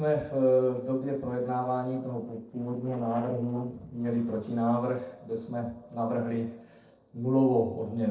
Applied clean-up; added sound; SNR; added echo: neural separator model SepFormer DNS4.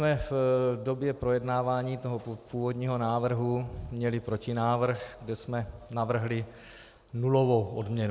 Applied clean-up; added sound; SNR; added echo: none; none; none; none.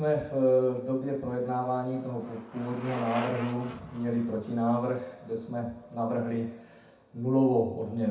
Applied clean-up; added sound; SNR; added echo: none; Bicycle; 17 dB; reverberation time 0.6 s.